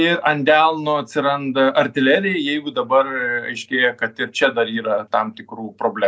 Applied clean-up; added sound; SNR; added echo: none; none; none; none.